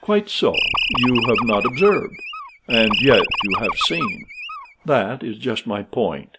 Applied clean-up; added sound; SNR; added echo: none; Animal; 2 dB; none.